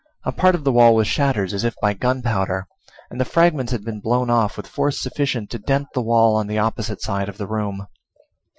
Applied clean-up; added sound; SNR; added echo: classical method Wiener filter.